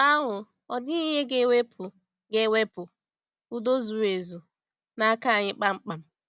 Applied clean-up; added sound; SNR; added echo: none; none; none; none.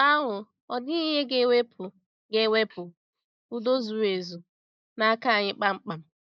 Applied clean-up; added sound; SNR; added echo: neural mask model Resemble Enhance denoiser.